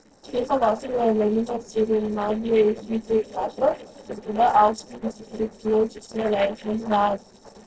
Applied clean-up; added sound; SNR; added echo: neural separator model SepFormer DNS4.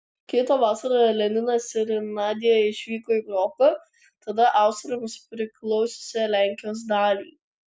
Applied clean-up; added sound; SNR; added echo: none; none; none; none.